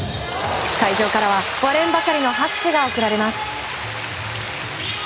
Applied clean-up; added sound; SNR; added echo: none; none; none; none.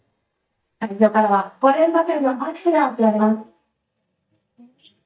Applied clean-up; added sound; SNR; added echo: neural mask model DeepFilterNet 3.